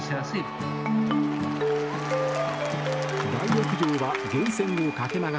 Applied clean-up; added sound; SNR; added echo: none; Acoustic guitar / Strum + Applause / Crowd / Cheering; 3 dB; none.